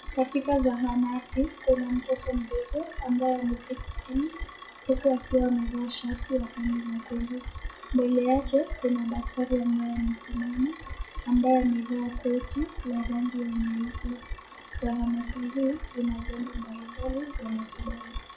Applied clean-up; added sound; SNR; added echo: classical method WPE with log-MMSE.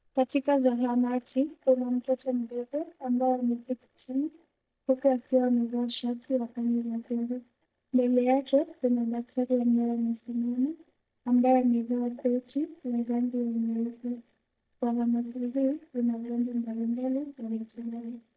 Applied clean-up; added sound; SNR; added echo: neural mask model DeepFilterNet 3.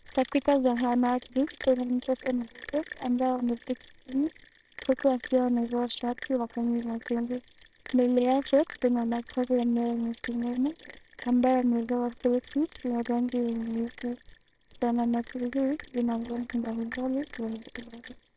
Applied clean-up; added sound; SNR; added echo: neural separator model SepFormer WHAMR!.